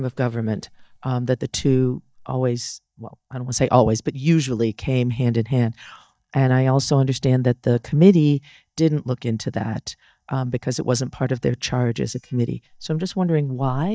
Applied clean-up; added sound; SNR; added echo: neural mask model DeepFilterNet 3.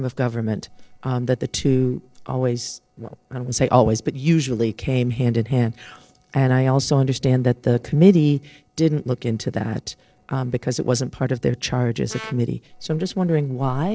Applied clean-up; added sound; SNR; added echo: neural separator model SepFormer DNS4.